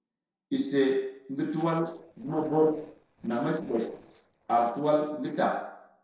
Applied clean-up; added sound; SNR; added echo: neural separator model SepFormer DNS4.